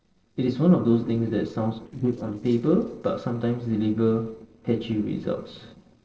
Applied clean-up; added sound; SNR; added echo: neural separator model SepFormer DNS4.